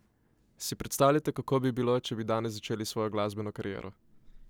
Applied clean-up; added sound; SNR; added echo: none; none; none; none.